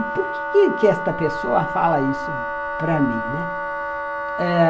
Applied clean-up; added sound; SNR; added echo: none; Wind instrument, woodwind instrument; 5 dB; none.